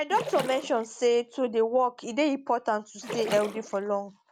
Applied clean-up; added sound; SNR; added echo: none; Splash, splatter; 10 dB; none.